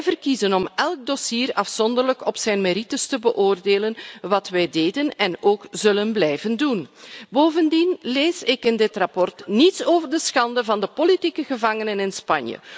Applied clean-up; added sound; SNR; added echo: none; none; none; none.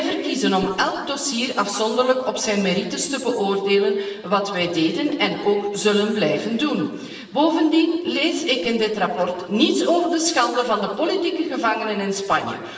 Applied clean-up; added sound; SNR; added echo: none; none; none; reverberation time 1.3 s.